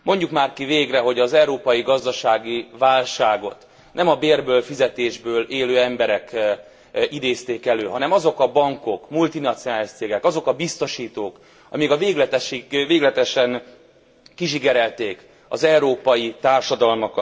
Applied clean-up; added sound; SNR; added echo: none; none; none; reverberation time 0.4 s.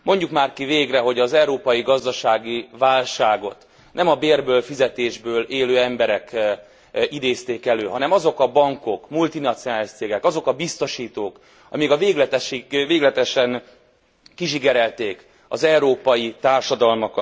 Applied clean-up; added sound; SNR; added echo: none; none; none; none.